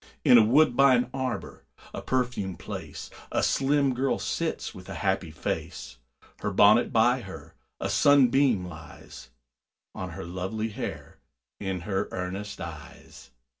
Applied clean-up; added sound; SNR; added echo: none; none; none; reverberation time 0.2 s.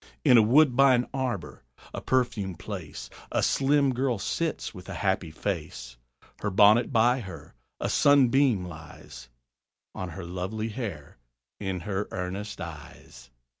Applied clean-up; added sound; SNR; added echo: none; none; none; none.